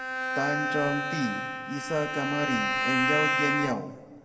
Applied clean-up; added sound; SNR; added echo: none; Bowed string instrument; -2 dB; reverberation time 1.8 s.